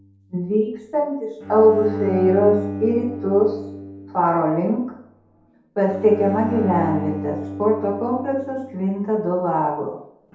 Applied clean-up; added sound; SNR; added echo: none; Bowed string instrument; 10 dB; reverberation time 0.8 s.